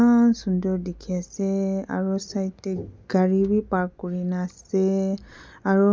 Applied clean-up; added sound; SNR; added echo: none; none; none; none.